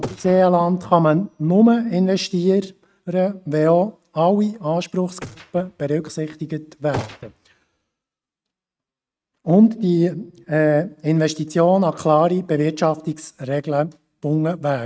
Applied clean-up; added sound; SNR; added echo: neural mask model RNNoise.